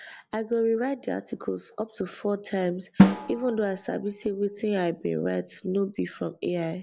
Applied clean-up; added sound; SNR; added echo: none; Drum; -1 dB; none.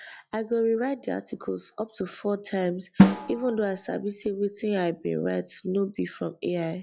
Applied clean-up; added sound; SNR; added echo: classical method log-MMSE.